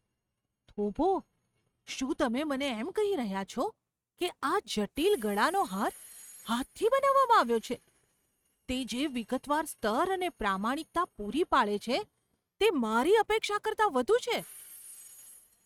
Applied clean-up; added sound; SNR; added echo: neural mask model RNNoise.